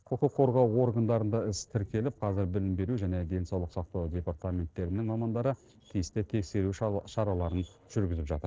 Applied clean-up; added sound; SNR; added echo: neural separator model SepFormer DNS4.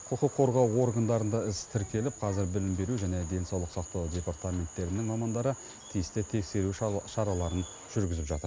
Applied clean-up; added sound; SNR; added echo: none; Frog; 17 dB; none.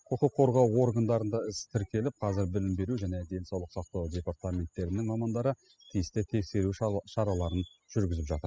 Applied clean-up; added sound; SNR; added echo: classical method spectral subtraction.